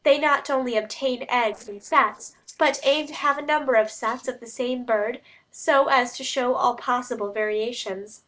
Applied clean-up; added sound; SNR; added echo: neural separator model SepFormer DNS4.